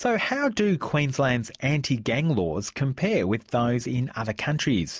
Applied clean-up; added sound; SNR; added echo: none; none; none; none.